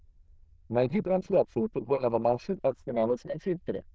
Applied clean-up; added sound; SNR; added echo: neural diffusion model UNIVERSE++.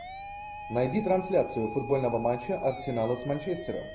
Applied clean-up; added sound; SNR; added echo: none; Musical instrument; 11 dB; none.